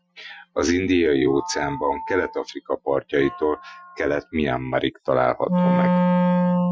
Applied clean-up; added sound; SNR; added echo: classical method Wiener filter.